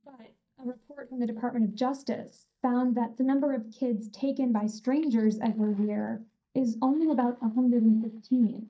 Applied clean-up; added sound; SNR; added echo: neural mask model DeepFilterNet 3.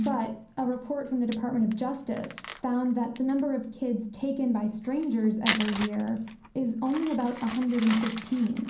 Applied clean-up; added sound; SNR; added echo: none; Crumpling, crinkling; 11 dB; reverberation time 0.6 s.